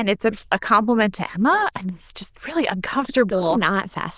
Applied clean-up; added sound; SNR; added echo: neural diffusion model UNIVERSE++.